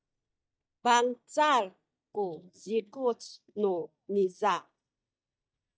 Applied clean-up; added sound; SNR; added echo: neural mask model DeepFilterNet 3.